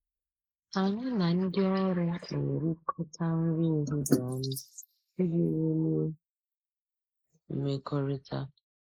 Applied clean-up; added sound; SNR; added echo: neural mask model Resemble Enhance denoiser.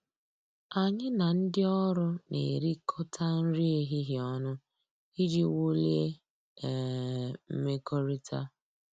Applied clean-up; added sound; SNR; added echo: none; none; none; none.